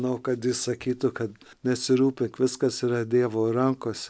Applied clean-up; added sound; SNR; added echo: none; none; none; none.